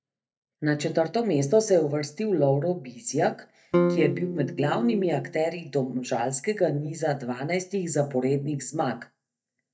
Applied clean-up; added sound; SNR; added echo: neural mask model DeepFilterNet 3.